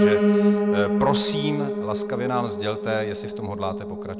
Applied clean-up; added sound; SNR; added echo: none; Piano; -5 dB; none.